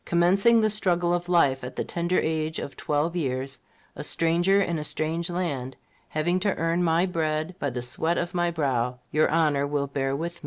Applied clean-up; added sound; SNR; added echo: none; none; none; none.